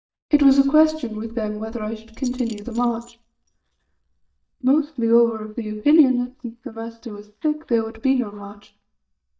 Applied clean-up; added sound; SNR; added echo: neural mask model DeepFilterNet 3.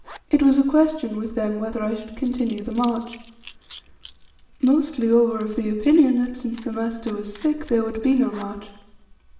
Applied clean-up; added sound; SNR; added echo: none; Coin (dropping) / Zipper (clothing); 19 dB; reverberation time 0.8 s.